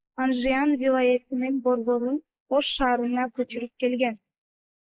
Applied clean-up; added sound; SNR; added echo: neural mask model Resemble Enhance denoiser.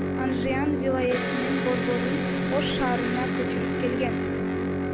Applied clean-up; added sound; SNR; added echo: none; Electric guitar; -3 dB; none.